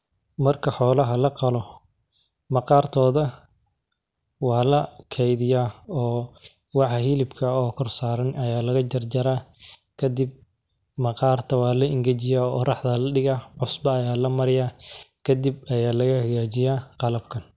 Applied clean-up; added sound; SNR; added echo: none; none; none; none.